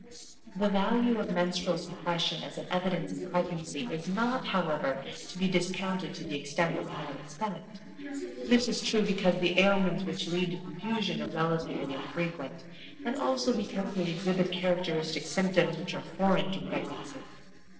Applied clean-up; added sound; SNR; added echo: neural separator model SepFormer DNS4.